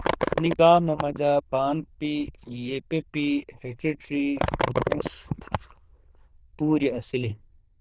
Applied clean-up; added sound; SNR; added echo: neural diffusion model UNIVERSE++.